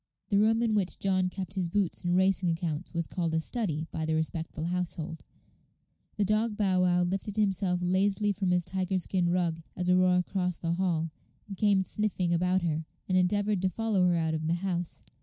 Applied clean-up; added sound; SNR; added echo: none; none; none; none.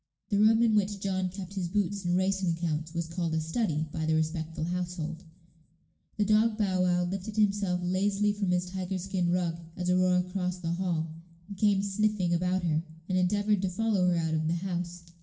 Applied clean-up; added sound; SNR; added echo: none; none; none; reverberation time 0.7 s.